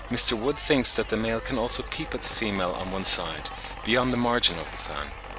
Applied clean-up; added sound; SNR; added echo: none; Crowd + Mechanical fan; 13 dB; none.